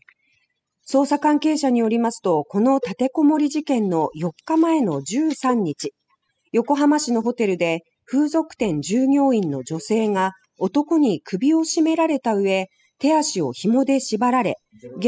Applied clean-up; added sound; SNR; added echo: classical method spectral subtraction.